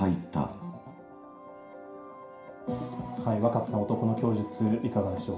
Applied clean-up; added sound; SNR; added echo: none; none; none; reverberation time 0.5 s.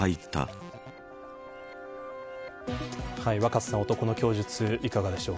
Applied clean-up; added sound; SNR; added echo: none; none; none; none.